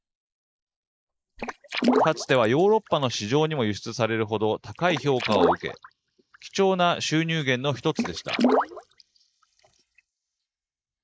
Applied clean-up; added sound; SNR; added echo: neural mask model Resemble Enhance denoiser.